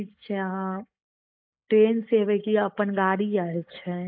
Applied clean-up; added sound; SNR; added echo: neural mask model Resemble Enhance denoiser.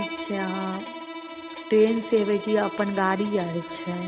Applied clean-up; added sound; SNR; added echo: none; Bowed string instrument; 10 dB; none.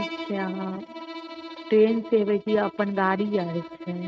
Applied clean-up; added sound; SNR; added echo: neural mask model RNNoise.